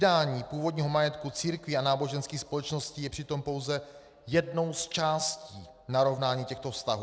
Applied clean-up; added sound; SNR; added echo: none; none; none; none.